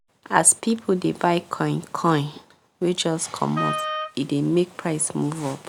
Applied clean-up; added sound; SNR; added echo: none; Wind instrument, woodwind instrument; 6 dB; none.